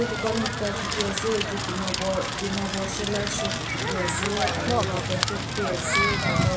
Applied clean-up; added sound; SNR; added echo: none; Crackle; -3 dB; reverberation time 0.3 s.